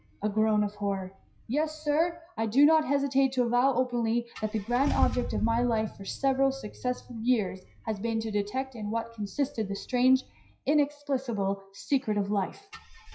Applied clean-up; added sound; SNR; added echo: classical method WPE with log-MMSE.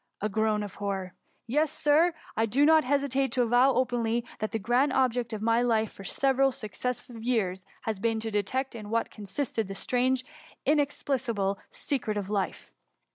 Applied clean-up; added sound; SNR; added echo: none; none; none; none.